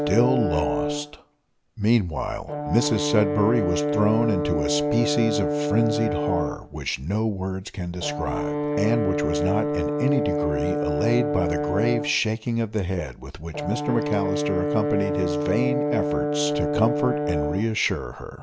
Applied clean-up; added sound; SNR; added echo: none; Brass instrument; 1 dB; none.